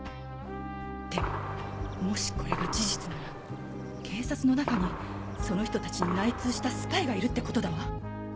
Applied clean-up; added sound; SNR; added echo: none; Gunshot, gunfire; 8 dB; none.